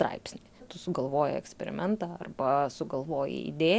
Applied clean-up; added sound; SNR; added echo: none; none; none; none.